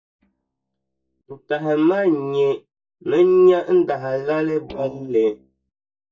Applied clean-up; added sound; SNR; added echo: neural mask model DeepFilterNet 3.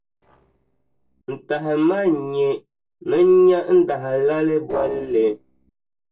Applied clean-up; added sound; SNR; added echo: neural separator model SepFormer DNS4.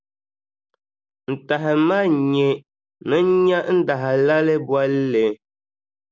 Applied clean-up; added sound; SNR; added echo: none; none; none; none.